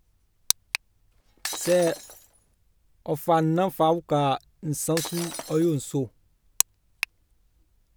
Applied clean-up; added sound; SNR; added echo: none; Shatter; 11 dB; none.